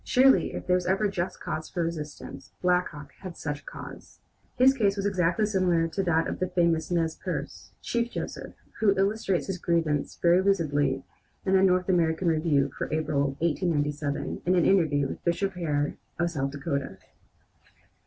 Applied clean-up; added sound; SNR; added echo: none; none; none; none.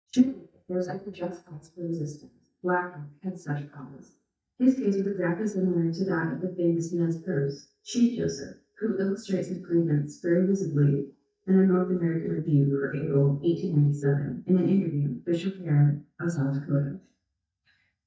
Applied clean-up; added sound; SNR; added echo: neural mask model DeepFilterNet 3.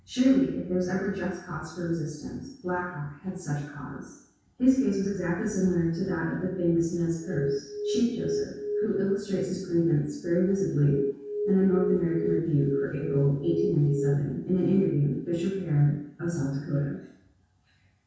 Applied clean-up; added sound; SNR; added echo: none; Alarm; 4 dB; reverberation time 0.6 s.